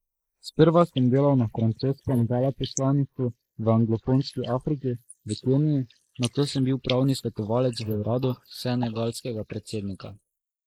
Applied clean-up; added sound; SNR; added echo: neural mask model Resemble Enhance denoiser.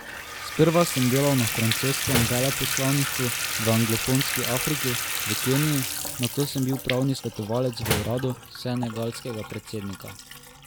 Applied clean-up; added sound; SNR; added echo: none; Bathtub (filling or washing) / Water tap, faucet + Slam; 4 dB; none.